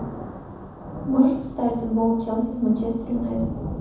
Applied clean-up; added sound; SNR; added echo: none; Thunder; 10 dB; reverberation time 0.9 s.